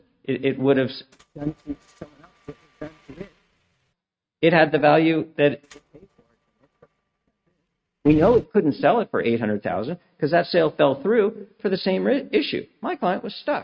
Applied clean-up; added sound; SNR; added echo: neural mask model RNNoise.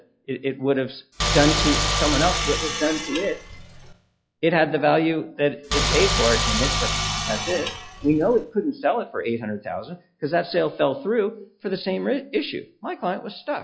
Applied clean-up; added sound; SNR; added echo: classical method log-MMSE.